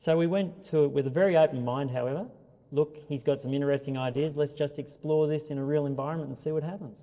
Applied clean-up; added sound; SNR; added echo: neural separator model SepFormer DNS4.